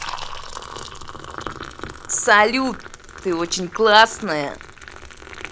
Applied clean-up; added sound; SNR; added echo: none; Liquid; 13 dB; none.